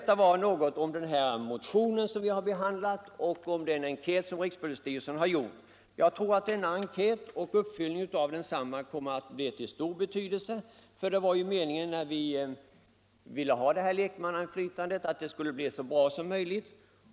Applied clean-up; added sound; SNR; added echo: none; none; none; none.